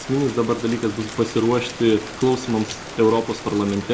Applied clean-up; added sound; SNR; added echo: none; Rain; 14 dB; reverberation time 0.4 s.